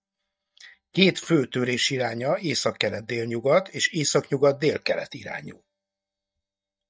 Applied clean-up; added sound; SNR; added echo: neural mask model DeepFilterNet 3.